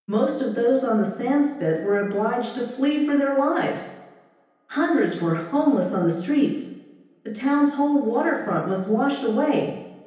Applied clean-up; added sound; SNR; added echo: none; none; none; reverberation time 0.9 s.